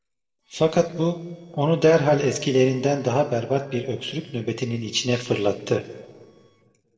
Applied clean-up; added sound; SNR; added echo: neural separator model SepFormer DNS4.